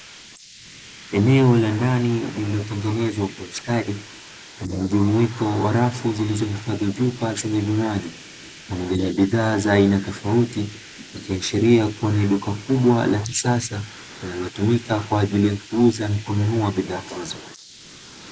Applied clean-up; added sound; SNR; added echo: neural mask model Resemble Enhance denoiser.